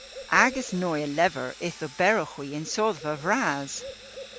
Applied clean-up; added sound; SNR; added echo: none; Bird + Sawing; 16 dB; none.